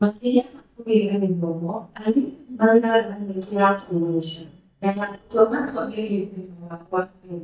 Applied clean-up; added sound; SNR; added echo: neural mask model DeepFilterNet 3.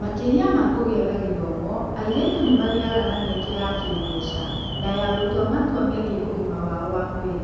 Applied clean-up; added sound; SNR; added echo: none; Alarm; 6 dB; reverberation time 1.2 s.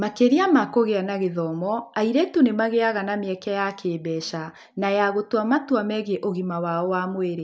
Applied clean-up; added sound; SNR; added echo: none; none; none; none.